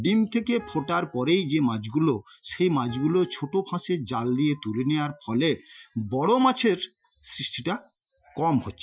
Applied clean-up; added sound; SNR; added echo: classical method Wiener filter.